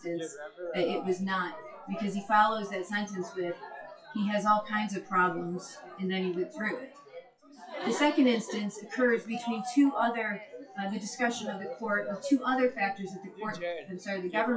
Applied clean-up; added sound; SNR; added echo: classical method WPE with log-MMSE.